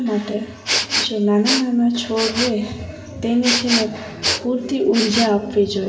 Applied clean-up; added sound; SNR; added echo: none; Respiratory sounds; 5 dB; reverberation time 0.7 s.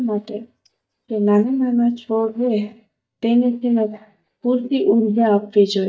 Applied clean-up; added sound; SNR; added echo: neural mask model DeepFilterNet 3.